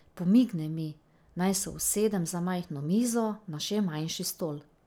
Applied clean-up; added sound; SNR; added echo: none; none; none; none.